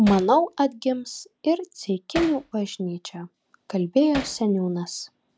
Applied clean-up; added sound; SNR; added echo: none; Hammer; 16 dB; none.